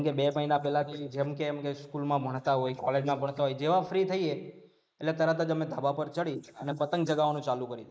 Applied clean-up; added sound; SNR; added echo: neural mask model Resemble Enhance denoiser.